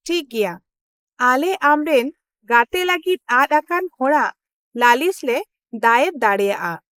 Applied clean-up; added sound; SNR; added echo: neural mask model Resemble Enhance denoiser.